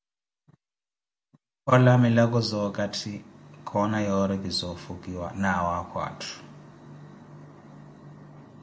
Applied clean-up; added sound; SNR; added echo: none; none; none; none.